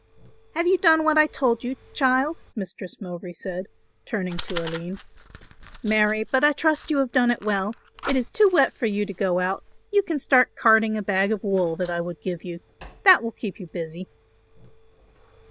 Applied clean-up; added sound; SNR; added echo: none; Fire; 17 dB; none.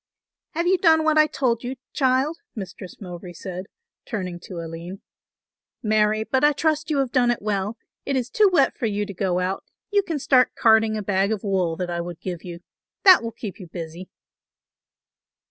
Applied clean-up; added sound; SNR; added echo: none; none; none; none.